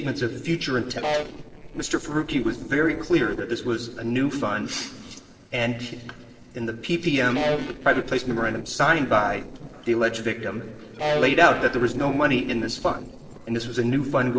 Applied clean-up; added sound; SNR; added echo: neural separator model SepFormer DNS4.